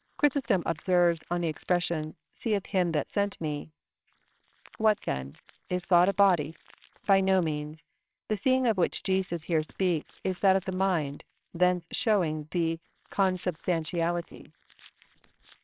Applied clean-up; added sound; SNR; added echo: neural separator model SepFormer WHAMR!.